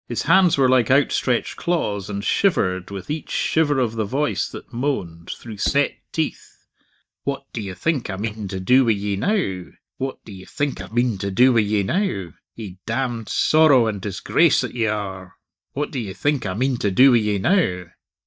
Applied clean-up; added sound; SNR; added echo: neural mask model DeepFilterNet 3.